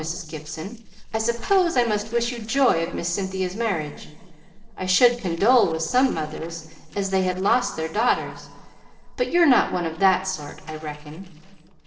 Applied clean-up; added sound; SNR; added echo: neural separator model SepFormer DNS4.